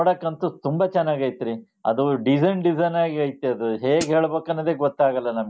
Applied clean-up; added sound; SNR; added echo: none; Hi-hat; 11 dB; none.